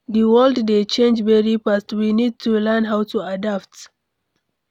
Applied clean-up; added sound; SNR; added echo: none; none; none; none.